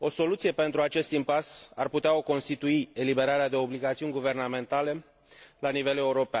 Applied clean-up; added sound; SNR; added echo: none; none; none; none.